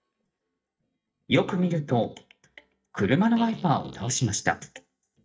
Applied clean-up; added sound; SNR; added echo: neural mask model DeepFilterNet 3.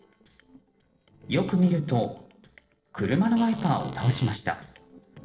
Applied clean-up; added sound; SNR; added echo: neural separator model SepFormer DNS4.